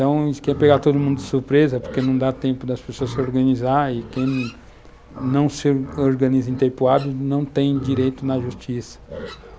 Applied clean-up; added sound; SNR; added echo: none; Livestock, farm animals, working animals; 16 dB; none.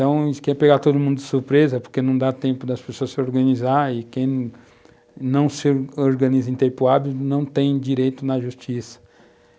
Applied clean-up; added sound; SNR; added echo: none; none; none; none.